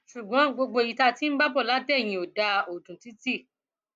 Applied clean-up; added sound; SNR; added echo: none; none; none; none.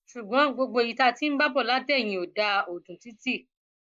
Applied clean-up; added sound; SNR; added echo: neural mask model Resemble Enhance denoiser.